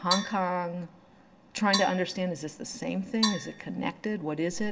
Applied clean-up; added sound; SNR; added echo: none; Percussion; 7 dB; reverberation time 0.6 s.